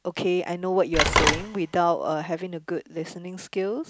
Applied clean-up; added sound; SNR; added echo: none; Telephone; -2 dB; none.